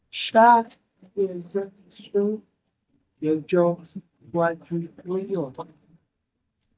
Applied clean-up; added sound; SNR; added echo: neural mask model DeepFilterNet 3.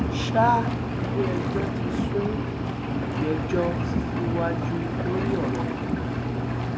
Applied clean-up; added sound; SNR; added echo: none; Engine; -3 dB; none.